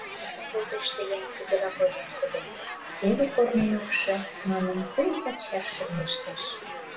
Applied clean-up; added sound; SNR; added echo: none; Crowd; 9 dB; reverberation time 0.2 s.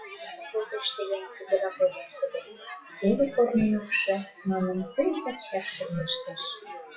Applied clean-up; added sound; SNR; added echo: classical method WPE with log-MMSE.